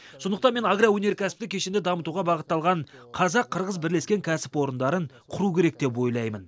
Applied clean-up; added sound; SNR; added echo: none; none; none; none.